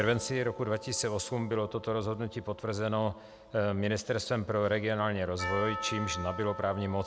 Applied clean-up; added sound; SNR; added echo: none; Percussion; 12 dB; none.